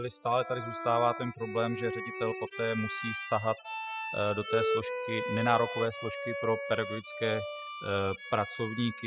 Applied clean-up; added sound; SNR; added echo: classical method spectral subtraction.